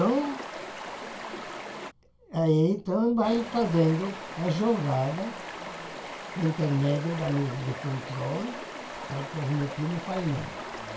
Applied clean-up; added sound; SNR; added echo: none; Stream; 10 dB; reverberation time 0.2 s.